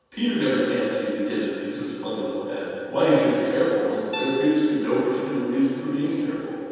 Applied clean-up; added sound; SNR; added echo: none; Guitar; 12 dB; reverberation time 2.1 s.